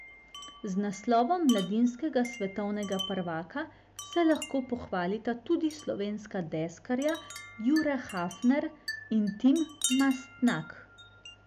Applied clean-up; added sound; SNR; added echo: none; Wind chime; 14 dB; none.